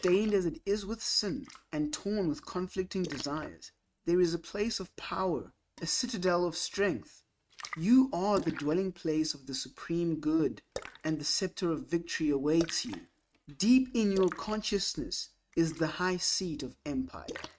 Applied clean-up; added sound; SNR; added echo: neural mask model RNNoise.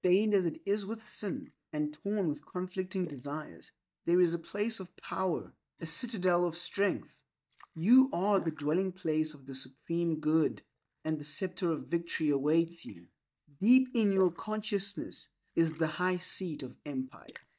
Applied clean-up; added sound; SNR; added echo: neural mask model DeepFilterNet 3.